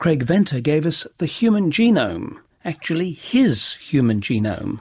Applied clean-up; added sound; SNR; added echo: neural mask model Resemble Enhance denoiser.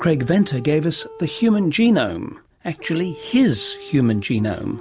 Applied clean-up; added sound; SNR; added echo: none; Wind instrument, woodwind instrument; 19 dB; none.